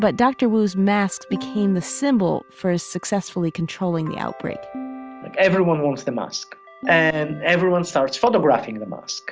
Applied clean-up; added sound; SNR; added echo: none; none; none; none.